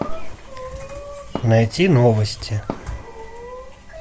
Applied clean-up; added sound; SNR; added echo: none; Fireworks; 16 dB; none.